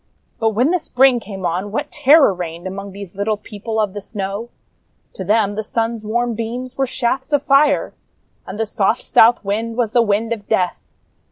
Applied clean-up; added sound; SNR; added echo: none; none; none; none.